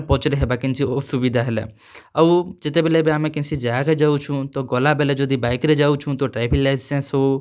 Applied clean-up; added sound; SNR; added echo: none; none; none; none.